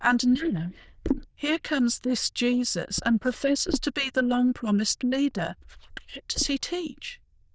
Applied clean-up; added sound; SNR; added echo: neural diffusion model UNIVERSE++.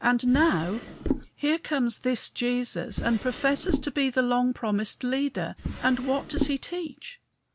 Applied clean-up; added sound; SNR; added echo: none; Drawer open or close; 5 dB; none.